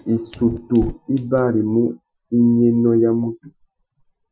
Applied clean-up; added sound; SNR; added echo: classical method Wiener filter.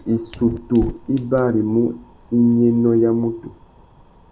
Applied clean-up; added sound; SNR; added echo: none; Fire; 17 dB; none.